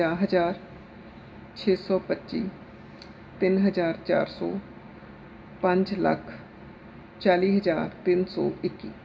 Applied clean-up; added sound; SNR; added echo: none; none; none; reverberation time 1.1 s.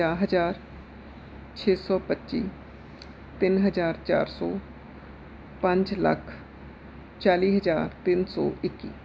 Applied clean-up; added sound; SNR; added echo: none; none; none; none.